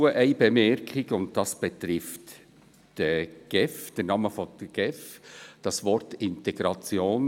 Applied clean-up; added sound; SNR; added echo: none; none; none; none.